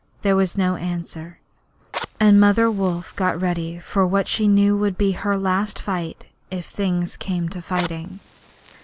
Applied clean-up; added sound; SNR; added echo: none; Fire; 19 dB; none.